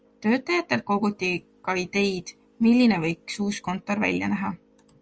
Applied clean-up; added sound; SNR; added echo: none; none; none; none.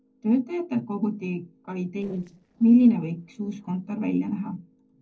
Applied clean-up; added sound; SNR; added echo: neural separator model SepFormer DNS4.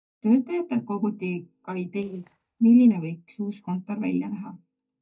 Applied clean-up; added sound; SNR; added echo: neural mask model DeepFilterNet 3.